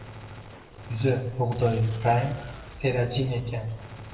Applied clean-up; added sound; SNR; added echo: none; Gunshot, gunfire; 15 dB; reverberation time 0.9 s.